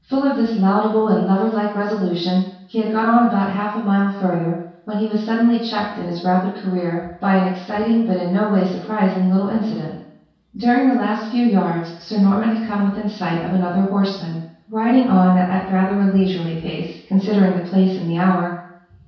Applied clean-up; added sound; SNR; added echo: none; none; none; reverberation time 0.6 s.